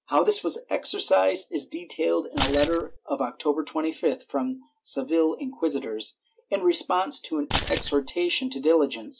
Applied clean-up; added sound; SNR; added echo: none; Keys jangling; -4 dB; none.